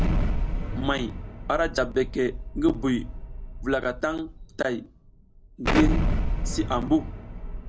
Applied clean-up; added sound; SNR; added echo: none; Explosion; 0 dB; none.